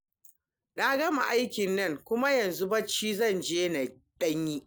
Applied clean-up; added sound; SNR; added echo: none; none; none; none.